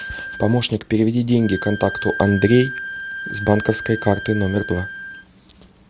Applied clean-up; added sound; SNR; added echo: none; Bowed string instrument; 11 dB; none.